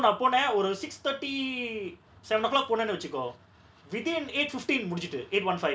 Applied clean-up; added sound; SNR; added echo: none; none; none; none.